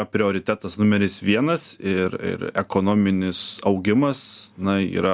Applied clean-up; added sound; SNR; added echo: none; none; none; none.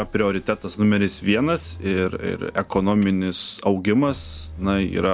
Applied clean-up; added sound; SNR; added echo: none; Motor vehicle (road); 18 dB; none.